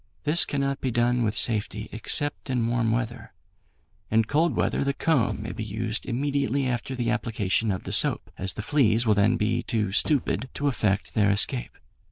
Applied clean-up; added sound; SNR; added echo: neural diffusion model UNIVERSE++.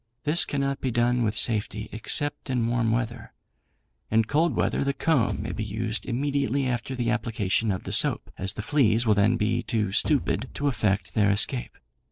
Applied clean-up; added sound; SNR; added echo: neural separator model SepFormer DNS4.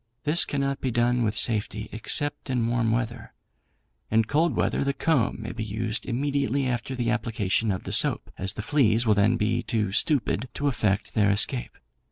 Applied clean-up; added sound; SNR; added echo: none; none; none; none.